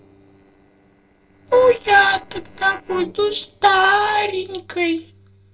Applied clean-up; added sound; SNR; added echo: neural separator model SepFormer DNS4.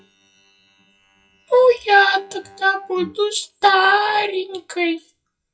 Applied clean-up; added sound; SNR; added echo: classical method WPE with log-MMSE.